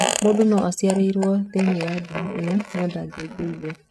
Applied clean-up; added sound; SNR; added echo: neural mask model RNNoise.